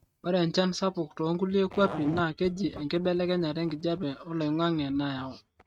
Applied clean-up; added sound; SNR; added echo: neural mask model RNNoise.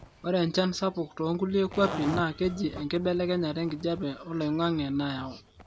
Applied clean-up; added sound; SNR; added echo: none; Zipper (clothing); 14 dB; none.